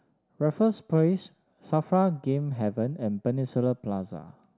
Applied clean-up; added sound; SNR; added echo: none; none; none; none.